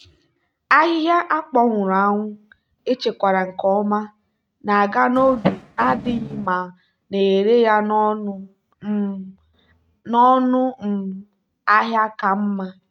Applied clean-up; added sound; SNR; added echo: neural mask model RNNoise.